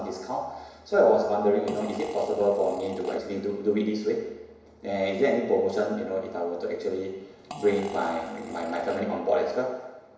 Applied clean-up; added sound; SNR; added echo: none; Fart; 16 dB; reverberation time 1.0 s.